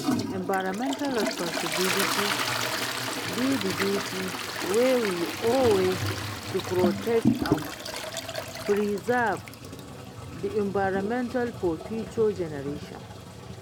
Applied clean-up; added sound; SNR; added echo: none; Toilet flush; 2 dB; none.